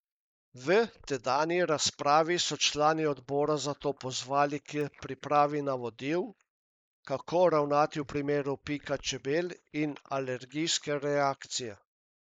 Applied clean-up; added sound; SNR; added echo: neural mask model Resemble Enhance denoiser.